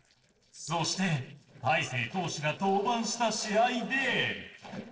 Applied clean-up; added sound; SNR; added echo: neural separator model SepFormer DNS4.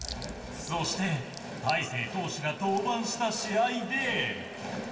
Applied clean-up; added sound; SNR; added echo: none; Sink (filling or washing) / Water tap, faucet; 18 dB; reverberation time 2.1 s.